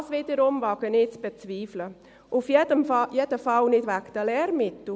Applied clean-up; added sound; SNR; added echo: none; none; none; none.